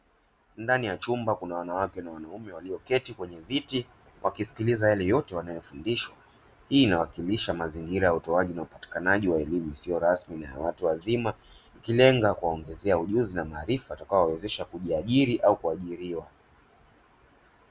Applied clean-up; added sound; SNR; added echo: none; none; none; none.